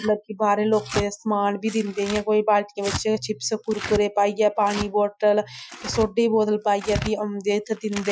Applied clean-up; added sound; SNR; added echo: classical method Wiener filter.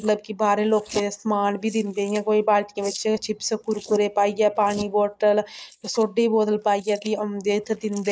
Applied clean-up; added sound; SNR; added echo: neural mask model Resemble Enhance denoiser.